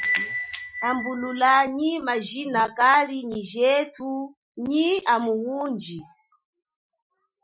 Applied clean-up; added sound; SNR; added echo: classical method Wiener filter.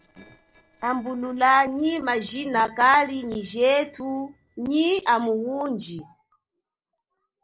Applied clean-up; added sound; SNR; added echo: neural separator model SepFormer DNS4.